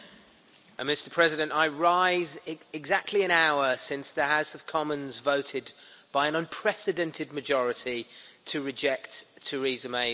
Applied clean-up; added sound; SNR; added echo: none; none; none; none.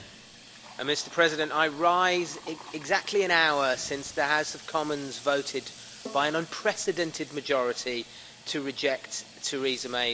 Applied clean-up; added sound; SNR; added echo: none; Sink (filling or washing) / Water tap, faucet + Bowed string instrument; 18 dB; none.